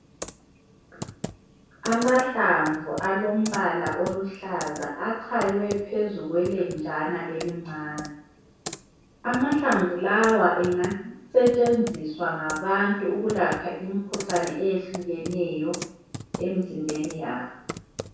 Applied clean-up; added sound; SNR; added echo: none; Computer keyboard; 14 dB; reverberation time 0.7 s.